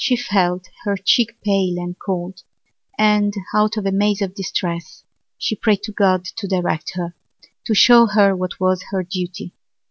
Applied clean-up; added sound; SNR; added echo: none; none; none; none.